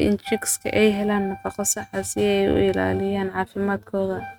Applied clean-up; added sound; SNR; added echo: neural mask model RNNoise.